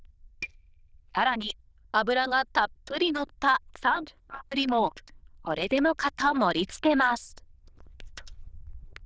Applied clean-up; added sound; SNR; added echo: neural diffusion model UNIVERSE++.